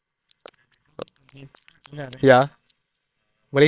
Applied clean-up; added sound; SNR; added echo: neural separator model SepFormer WHAMR!.